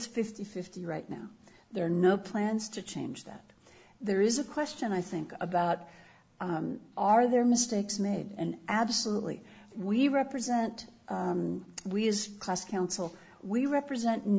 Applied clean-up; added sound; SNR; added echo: none; none; none; none.